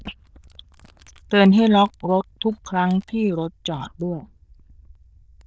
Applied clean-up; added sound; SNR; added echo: neural diffusion model UNIVERSE++.